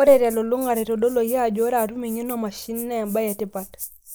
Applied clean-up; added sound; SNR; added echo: neural mask model Resemble Enhance denoiser.